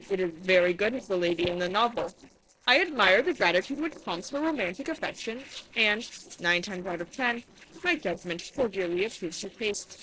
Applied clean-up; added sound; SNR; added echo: neural separator model SepFormer DNS4.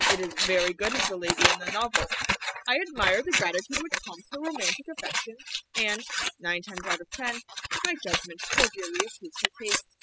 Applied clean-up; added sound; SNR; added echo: classical method spectral subtraction.